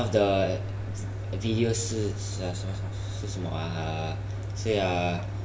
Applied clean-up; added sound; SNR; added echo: none; Engine; 13 dB; reverberation time 0.7 s.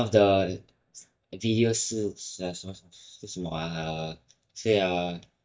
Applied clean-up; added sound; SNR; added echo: neural mask model DeepFilterNet 3.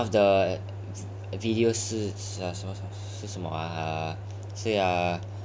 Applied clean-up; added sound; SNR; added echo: none; none; none; none.